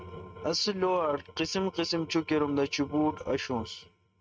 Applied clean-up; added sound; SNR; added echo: neural mask model RNNoise.